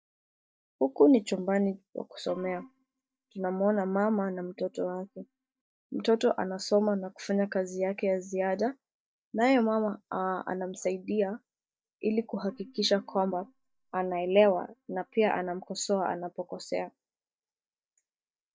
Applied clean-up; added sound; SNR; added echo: neural mask model DeepFilterNet 3.